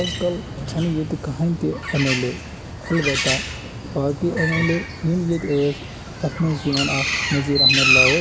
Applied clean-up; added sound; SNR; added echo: none; Bird; 1 dB; none.